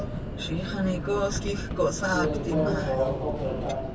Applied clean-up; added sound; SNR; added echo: none; Subway, metro, underground; -1 dB; none.